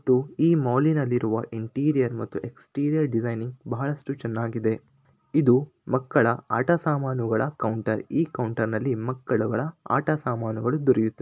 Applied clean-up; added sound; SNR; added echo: none; none; none; none.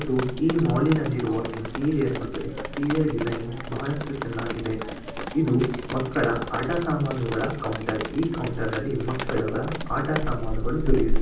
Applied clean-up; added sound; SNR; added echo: none; Drip; 3 dB; reverberation time 0.6 s.